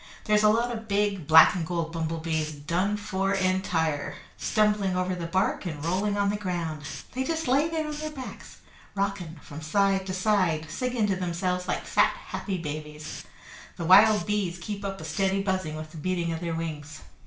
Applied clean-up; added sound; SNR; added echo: none; Hiss; 18 dB; reverberation time 0.4 s.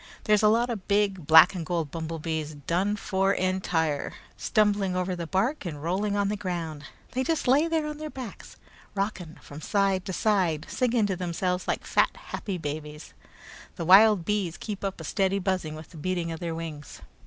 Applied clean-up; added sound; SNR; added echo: none; none; none; none.